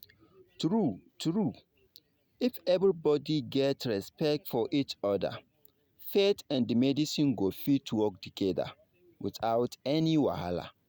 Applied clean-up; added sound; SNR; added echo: none; none; none; none.